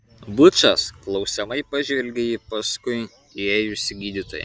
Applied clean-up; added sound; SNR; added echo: none; none; none; none.